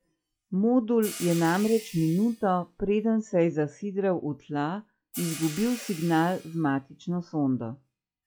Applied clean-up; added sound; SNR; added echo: classical method log-MMSE.